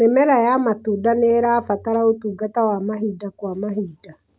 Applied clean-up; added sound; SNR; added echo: none; none; none; none.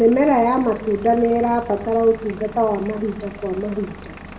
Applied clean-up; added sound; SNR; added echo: none; Engine / Vehicle; 17 dB; reverberation time 1.0 s.